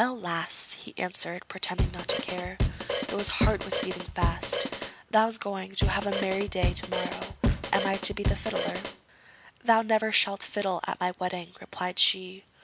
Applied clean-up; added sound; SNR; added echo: none; Drum kit; -1 dB; none.